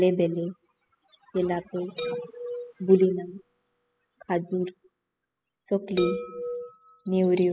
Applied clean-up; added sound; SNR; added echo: classical method spectral subtraction.